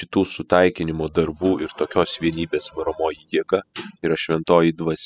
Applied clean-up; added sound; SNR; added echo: classical method spectral subtraction.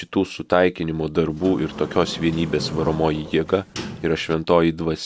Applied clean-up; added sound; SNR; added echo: none; Sliding door; 12 dB; none.